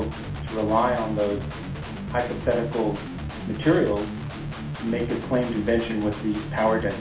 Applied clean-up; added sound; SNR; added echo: none; Guitar; 6 dB; reverberation time 0.4 s.